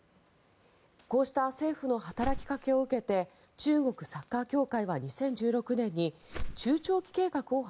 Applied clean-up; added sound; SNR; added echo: none; Whoosh, swoosh, swish; 6 dB; none.